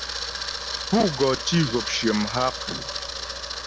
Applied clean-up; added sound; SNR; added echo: none; Camera; 5 dB; none.